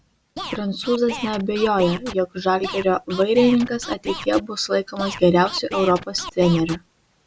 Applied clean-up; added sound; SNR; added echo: none; Scratching (performance technique); 12 dB; none.